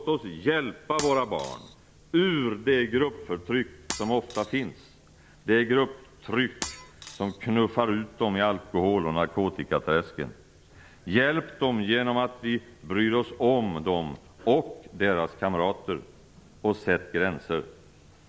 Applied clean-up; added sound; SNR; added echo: none; Shatter; 14 dB; none.